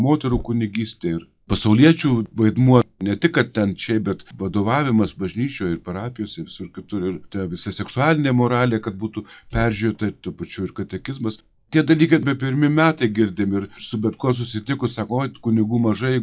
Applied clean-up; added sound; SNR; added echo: classical method log-MMSE.